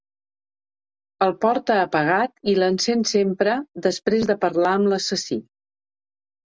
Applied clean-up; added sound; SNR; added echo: none; none; none; none.